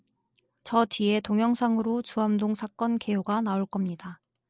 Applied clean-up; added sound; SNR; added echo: none; none; none; none.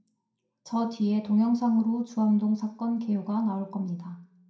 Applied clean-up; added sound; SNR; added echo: none; none; none; reverberation time 0.5 s.